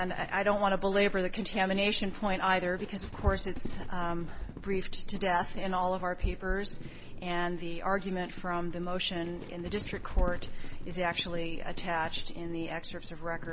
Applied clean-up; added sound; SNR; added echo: none; Livestock, farm animals, working animals; 4 dB; none.